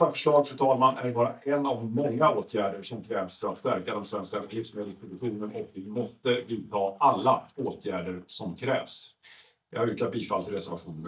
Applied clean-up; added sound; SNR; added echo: neural mask model DeepFilterNet 3.